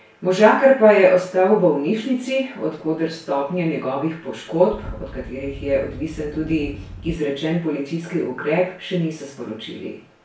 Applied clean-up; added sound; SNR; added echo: none; Wind; 14 dB; reverberation time 0.3 s.